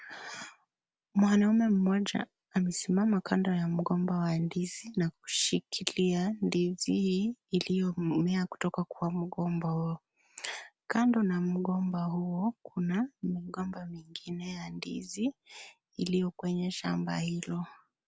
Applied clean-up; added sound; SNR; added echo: none; none; none; none.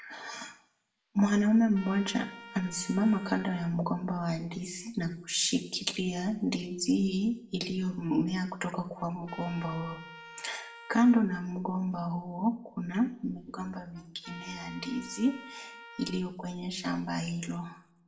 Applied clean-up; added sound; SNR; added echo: none; Trumpet; 19 dB; reverberation time 0.4 s.